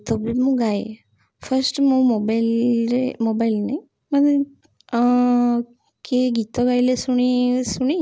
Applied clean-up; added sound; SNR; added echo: none; none; none; none.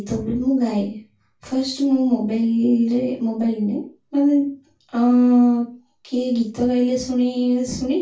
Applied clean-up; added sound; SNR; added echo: none; none; none; reverberation time 0.3 s.